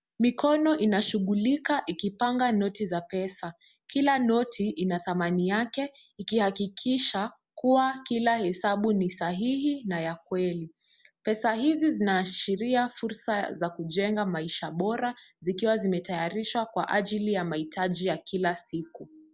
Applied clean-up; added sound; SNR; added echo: none; none; none; none.